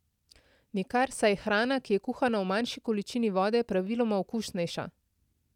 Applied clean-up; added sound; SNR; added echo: none; none; none; none.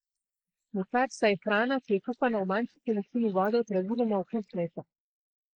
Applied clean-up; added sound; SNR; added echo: neural mask model Resemble Enhance denoiser.